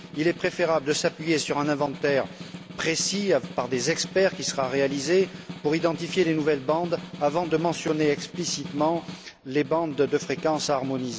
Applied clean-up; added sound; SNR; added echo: none; Snare drum; 14 dB; none.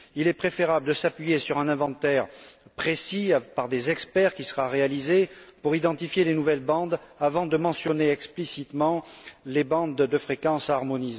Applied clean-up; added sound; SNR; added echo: none; none; none; none.